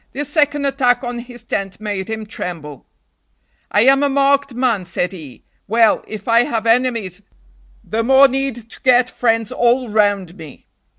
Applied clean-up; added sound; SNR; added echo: none; none; none; none.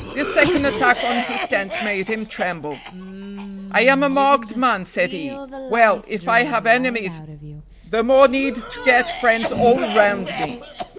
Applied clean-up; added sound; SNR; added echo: none; Cough; 9 dB; none.